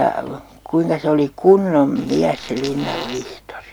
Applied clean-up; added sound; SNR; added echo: none; Fart; 13 dB; none.